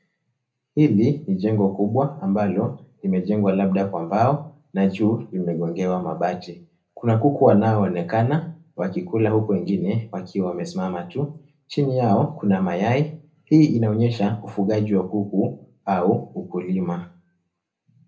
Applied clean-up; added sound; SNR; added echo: none; none; none; reverberation time 0.3 s.